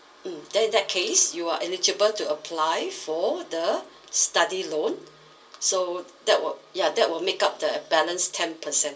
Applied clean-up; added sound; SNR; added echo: none; none; none; reverberation time 0.2 s.